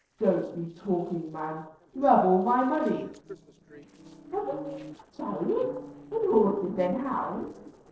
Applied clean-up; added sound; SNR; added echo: neural separator model SepFormer DNS4.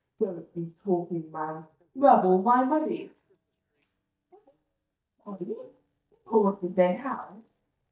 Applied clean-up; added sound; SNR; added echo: neural mask model DeepFilterNet 3.